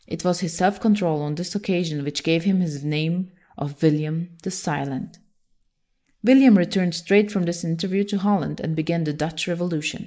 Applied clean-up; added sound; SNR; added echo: neural mask model Resemble Enhance denoiser.